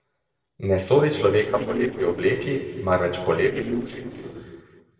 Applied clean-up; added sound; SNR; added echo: neural separator model SepFormer DNS4.